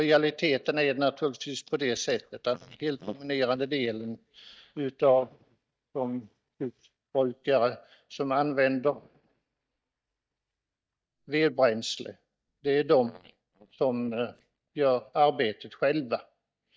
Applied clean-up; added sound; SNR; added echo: neural mask model DeepFilterNet 3.